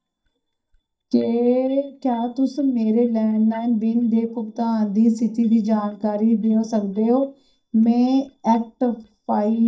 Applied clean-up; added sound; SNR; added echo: neural mask model DeepFilterNet 3.